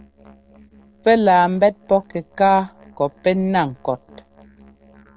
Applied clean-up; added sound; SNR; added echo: neural separator model SepFormer DNS4.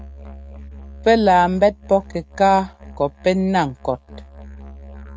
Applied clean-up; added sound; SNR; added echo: neural mask model RNNoise.